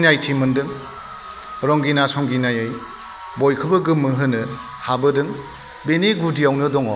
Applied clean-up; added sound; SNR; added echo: none; none; none; none.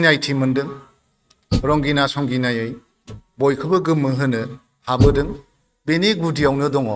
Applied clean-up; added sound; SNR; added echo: neural mask model RNNoise.